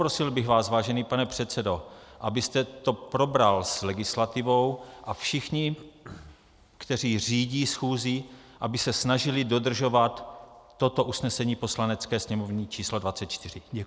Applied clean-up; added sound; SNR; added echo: none; none; none; none.